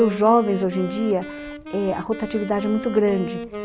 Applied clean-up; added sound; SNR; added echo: none; Wind instrument, woodwind instrument; 11 dB; none.